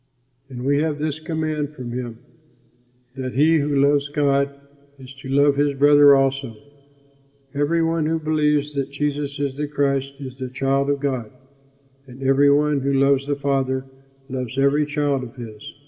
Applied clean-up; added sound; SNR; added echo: none; none; none; reverberation time 1.2 s.